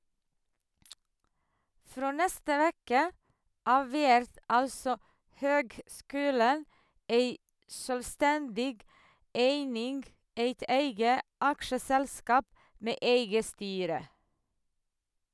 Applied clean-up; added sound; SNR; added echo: none; none; none; none.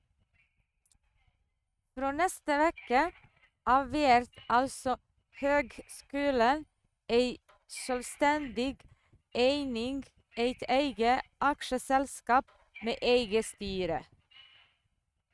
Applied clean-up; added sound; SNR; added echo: neural mask model RNNoise.